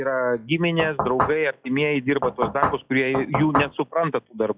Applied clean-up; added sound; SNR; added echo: classical method log-MMSE.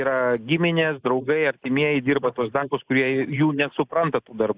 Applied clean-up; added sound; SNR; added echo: neural mask model Resemble Enhance denoiser.